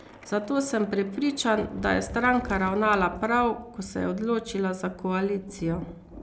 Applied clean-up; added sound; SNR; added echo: none; Thunder / Rain; 17 dB; none.